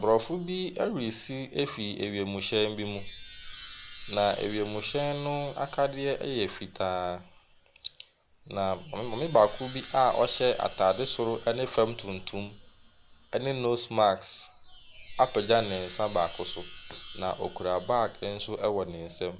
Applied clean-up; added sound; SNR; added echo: none; Chime; 16 dB; none.